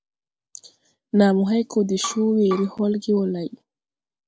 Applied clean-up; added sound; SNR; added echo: none; Bowed string instrument; 12 dB; none.